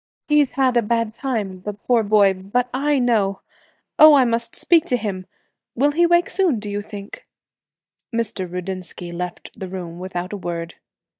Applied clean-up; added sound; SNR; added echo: neural mask model DeepFilterNet 3.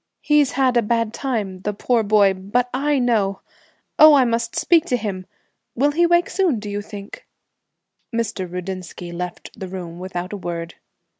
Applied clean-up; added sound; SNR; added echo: none; none; none; none.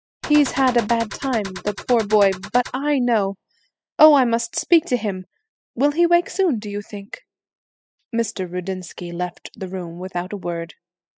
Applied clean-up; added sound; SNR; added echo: classical method spectral subtraction.